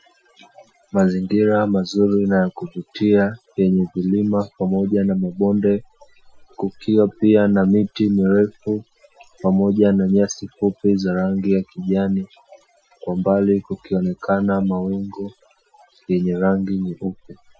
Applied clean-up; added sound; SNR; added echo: classical method Wiener filter.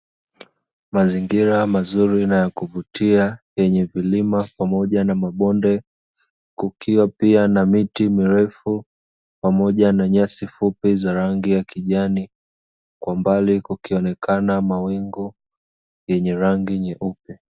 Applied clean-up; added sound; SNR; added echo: none; none; none; none.